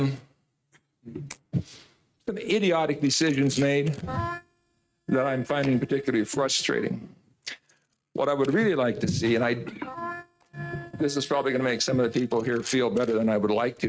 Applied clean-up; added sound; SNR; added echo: neural mask model RNNoise.